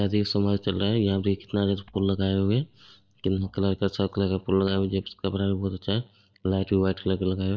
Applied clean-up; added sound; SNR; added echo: neural mask model DeepFilterNet 3.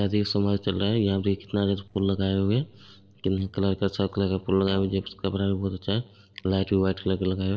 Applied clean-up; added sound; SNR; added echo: neural separator model SepFormer DNS4.